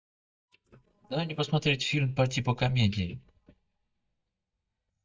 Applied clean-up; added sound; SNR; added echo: neural mask model DeepFilterNet 3.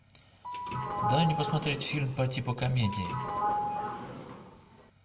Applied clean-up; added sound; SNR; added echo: none; Sliding door / Doorbell; 2 dB; reverberation time 1.1 s.